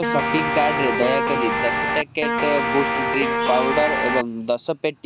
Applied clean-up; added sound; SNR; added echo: none; Guitar; -2 dB; none.